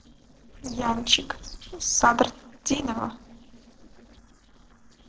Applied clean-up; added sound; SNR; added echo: neural separator model SepFormer DNS4.